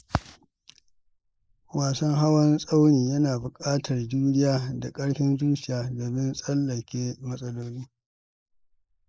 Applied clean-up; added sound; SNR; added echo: neural mask model Resemble Enhance denoiser.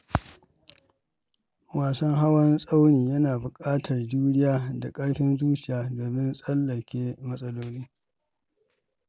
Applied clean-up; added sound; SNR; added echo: none; none; none; none.